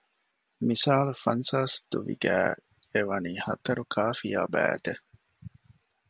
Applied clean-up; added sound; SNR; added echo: none; none; none; none.